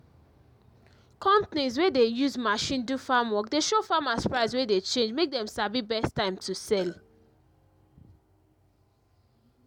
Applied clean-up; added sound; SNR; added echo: none; Burping, eructation; 19 dB; none.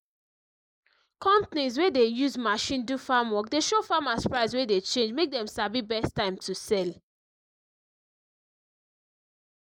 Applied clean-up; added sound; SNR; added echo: neural mask model Resemble Enhance denoiser.